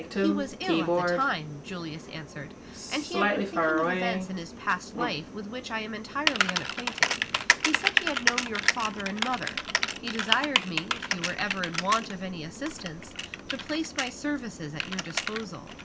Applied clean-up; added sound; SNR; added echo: none; Typing; -3 dB; none.